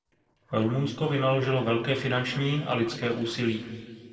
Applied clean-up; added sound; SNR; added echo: neural separator model SepFormer DNS4.